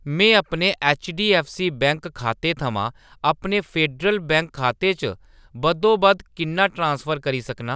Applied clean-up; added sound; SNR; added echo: none; none; none; none.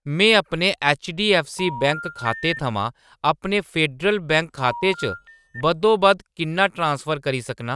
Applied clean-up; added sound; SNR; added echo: neural mask model RNNoise.